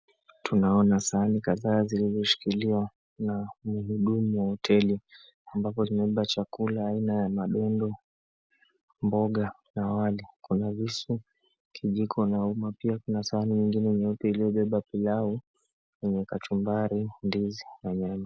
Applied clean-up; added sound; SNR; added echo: none; none; none; none.